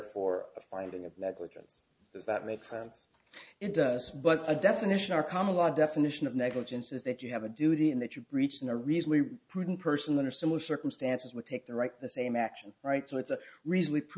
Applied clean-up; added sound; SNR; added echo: none; none; none; none.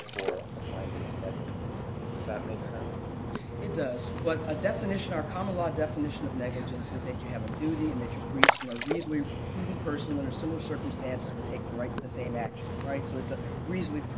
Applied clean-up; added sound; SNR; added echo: none; Splash, splatter; -1 dB; none.